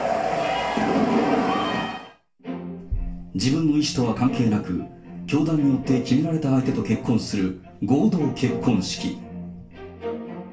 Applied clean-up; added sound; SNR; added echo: none; none; none; reverberation time 0.3 s.